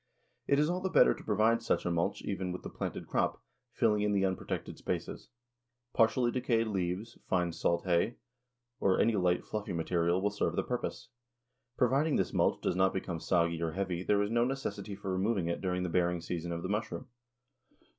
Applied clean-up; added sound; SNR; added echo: none; none; none; none.